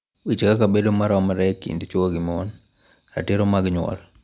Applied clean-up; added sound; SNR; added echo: none; none; none; none.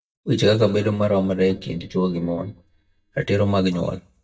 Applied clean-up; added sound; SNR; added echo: neural mask model DeepFilterNet 3.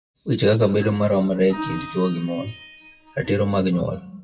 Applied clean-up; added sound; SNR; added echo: classical method WPE with log-MMSE.